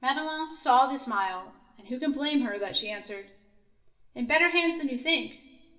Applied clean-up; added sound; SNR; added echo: none; none; none; reverberation time 1.4 s.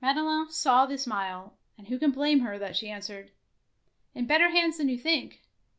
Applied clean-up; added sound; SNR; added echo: none; none; none; none.